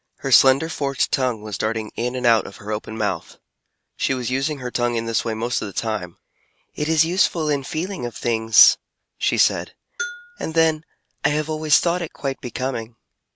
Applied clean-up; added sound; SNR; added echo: none; Bell; 14 dB; none.